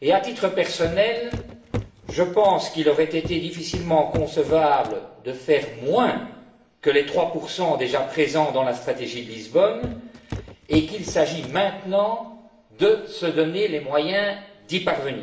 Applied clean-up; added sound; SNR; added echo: none; Walk, footsteps; 11 dB; reverberation time 0.7 s.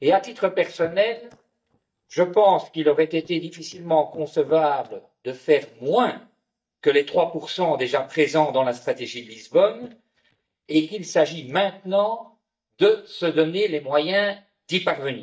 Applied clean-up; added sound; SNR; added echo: neural mask model DeepFilterNet 3.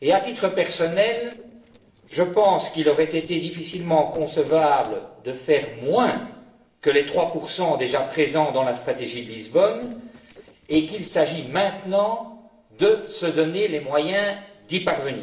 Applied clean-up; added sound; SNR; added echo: neural separator model SepFormer DNS4.